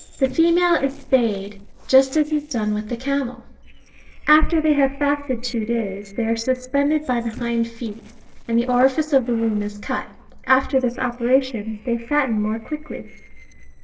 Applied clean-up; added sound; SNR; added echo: neural separator model SepFormer DNS4.